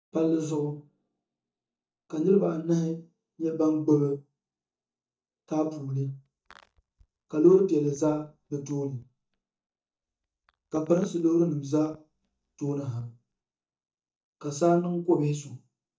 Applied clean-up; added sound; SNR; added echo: neural mask model DeepFilterNet 3.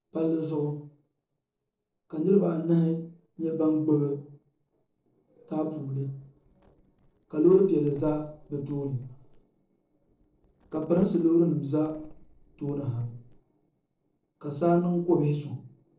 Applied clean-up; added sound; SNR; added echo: neural separator model SepFormer DNS4.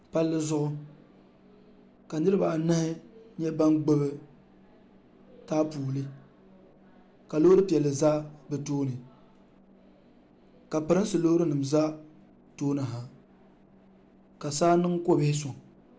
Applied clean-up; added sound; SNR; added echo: none; none; none; none.